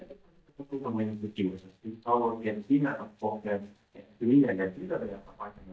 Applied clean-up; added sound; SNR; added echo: neural mask model DeepFilterNet 3.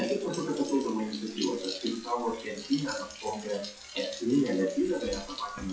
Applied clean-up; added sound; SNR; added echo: classical method WPE with log-MMSE.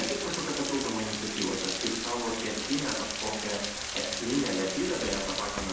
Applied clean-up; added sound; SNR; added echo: none; Rain; 2 dB; reverberation time 0.8 s.